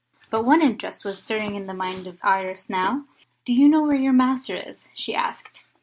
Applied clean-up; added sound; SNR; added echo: none; none; none; none.